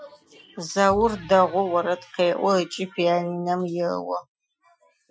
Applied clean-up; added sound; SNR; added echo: classical method Wiener filter.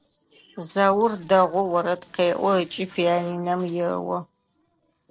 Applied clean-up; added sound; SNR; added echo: neural separator model SepFormer DNS4.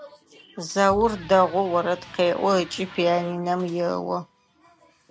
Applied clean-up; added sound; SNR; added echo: none; Bowed string instrument + Electric guitar; 20 dB; none.